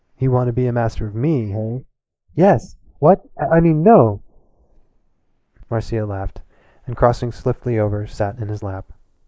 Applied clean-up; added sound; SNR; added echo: neural mask model Resemble Enhance denoiser.